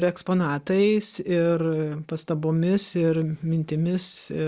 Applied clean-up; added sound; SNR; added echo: none; none; none; none.